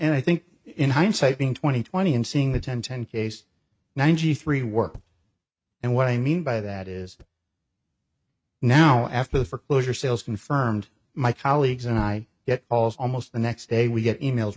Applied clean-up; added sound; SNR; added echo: neural mask model RNNoise.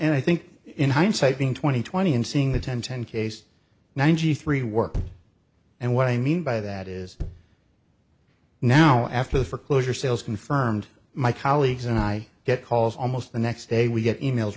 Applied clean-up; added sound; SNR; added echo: none; Thump, thud; 16 dB; none.